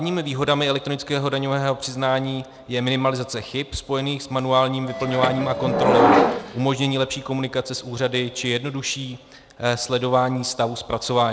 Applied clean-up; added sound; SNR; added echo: none; Subway, metro, underground; -3 dB; none.